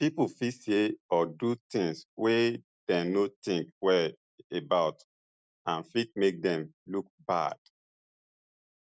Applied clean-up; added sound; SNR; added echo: none; none; none; none.